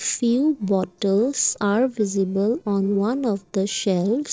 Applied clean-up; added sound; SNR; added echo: neural separator model SepFormer DNS4.